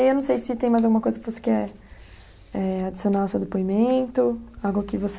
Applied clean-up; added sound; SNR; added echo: none; none; none; none.